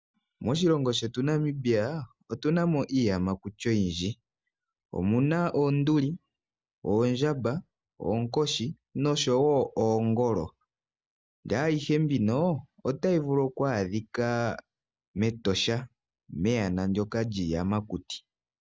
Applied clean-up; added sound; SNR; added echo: none; none; none; none.